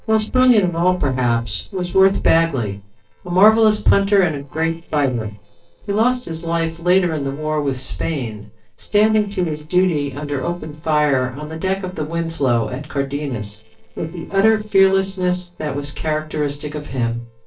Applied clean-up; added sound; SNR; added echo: neural separator model SepFormer DNS4.